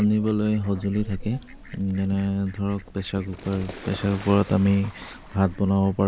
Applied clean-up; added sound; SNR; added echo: none; Fowl; 17 dB; none.